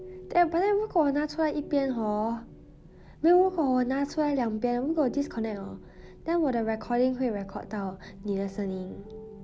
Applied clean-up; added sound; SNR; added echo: none; none; none; none.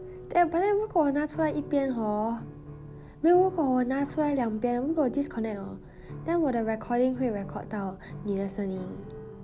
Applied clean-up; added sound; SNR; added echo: none; Piano; 18 dB; none.